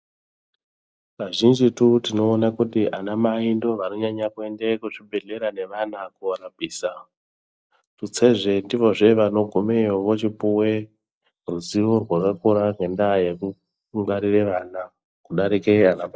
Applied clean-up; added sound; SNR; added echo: neural mask model DeepFilterNet 3.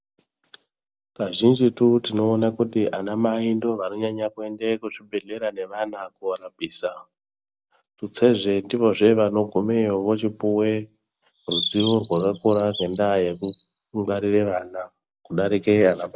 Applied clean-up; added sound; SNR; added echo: none; Bird; -2 dB; none.